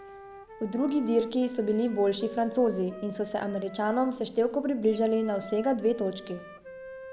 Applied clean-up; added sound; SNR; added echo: none; Wind instrument, woodwind instrument; 17 dB; none.